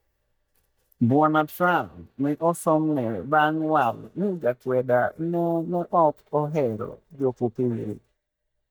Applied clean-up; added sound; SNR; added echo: neural mask model DeepFilterNet 3.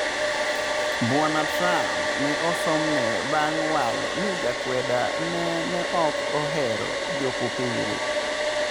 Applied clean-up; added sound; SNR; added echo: none; Domestic sounds, home sounds; -2 dB; none.